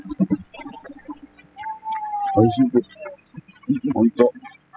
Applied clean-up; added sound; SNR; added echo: classical method spectral subtraction.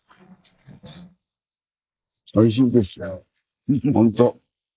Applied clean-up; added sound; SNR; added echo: neural mask model Resemble Enhance denoiser.